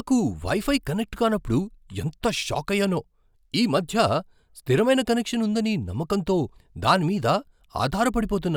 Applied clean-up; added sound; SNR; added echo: none; none; none; none.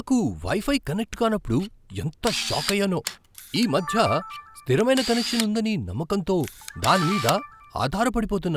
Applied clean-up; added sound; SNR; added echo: none; Camera + Camera; 11 dB; none.